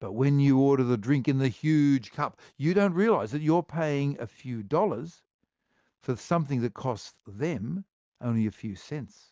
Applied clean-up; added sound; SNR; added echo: none; none; none; none.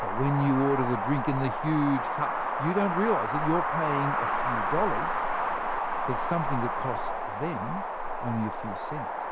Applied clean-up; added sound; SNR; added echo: none; Wind; -1 dB; none.